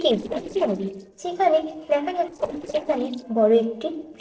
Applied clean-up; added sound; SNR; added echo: neural separator model SepFormer DNS4.